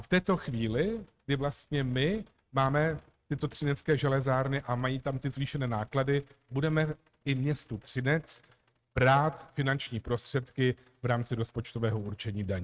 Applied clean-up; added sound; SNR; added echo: neural mask model RNNoise.